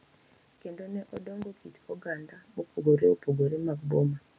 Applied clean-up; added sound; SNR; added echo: none; none; none; none.